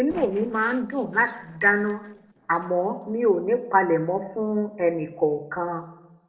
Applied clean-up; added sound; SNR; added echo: neural separator model SepFormer DNS4.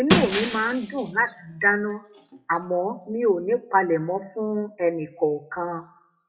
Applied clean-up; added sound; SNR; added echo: classical method WPE with log-MMSE.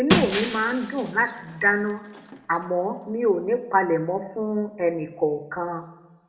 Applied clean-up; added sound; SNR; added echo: none; Shatter; 5 dB; reverberation time 0.7 s.